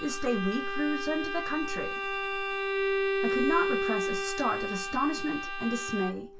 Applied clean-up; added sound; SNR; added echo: none; Bowed string instrument; 0 dB; reverberation time 0.2 s.